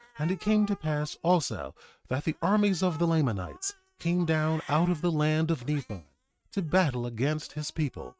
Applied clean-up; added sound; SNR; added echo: neural mask model RNNoise.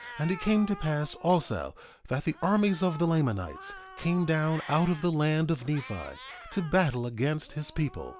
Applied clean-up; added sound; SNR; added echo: none; Cat; 18 dB; none.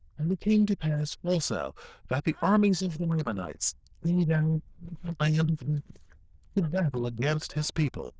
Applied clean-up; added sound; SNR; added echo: neural diffusion model UNIVERSE++.